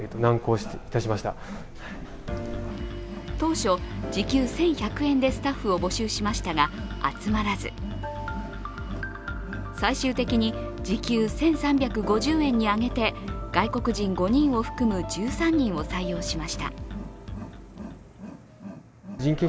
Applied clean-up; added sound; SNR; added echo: none; Wild animals; 16 dB; none.